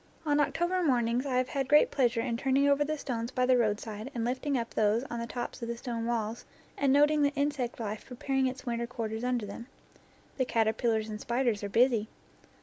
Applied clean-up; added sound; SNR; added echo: none; none; none; none.